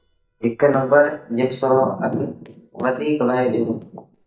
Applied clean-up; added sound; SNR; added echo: neural mask model DeepFilterNet 3.